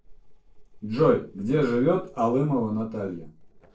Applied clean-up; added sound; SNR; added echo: neural separator model SepFormer DNS4.